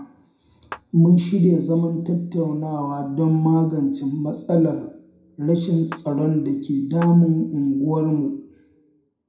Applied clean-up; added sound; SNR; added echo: none; Clapping; 18 dB; reverberation time 0.4 s.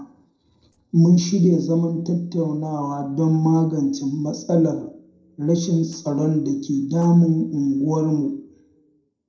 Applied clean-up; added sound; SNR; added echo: neural separator model SepFormer DNS4.